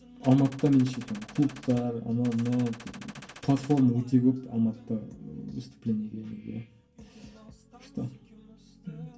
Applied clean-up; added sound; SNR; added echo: none; Gunshot, gunfire; 19 dB; reverberation time 0.1 s.